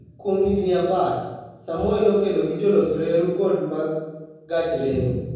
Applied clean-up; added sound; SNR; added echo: none; none; none; reverberation time 1.3 s.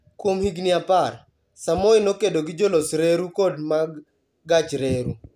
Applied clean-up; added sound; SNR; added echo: none; none; none; none.